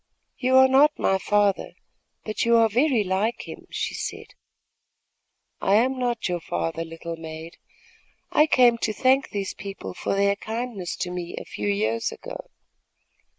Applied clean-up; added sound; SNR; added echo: neural mask model Resemble Enhance denoiser.